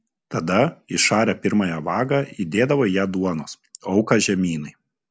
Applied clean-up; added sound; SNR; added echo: none; none; none; none.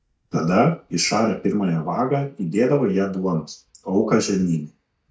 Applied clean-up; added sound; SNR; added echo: neural mask model DeepFilterNet 3.